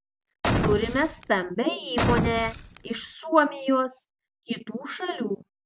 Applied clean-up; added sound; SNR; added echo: none; Boom; 0 dB; none.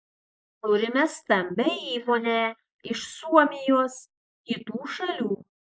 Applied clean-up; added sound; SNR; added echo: neural mask model Resemble Enhance denoiser.